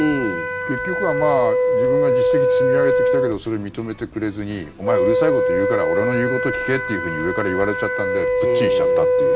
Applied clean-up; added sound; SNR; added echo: none; Wind instrument, woodwind instrument; -4 dB; none.